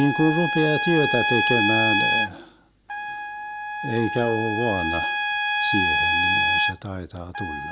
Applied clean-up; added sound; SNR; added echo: none; Trumpet; -2 dB; none.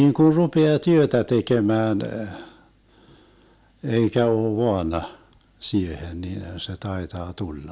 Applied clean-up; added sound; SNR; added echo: none; none; none; none.